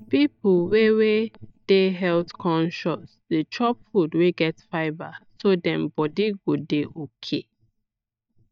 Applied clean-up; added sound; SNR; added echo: neural mask model DeepFilterNet 3.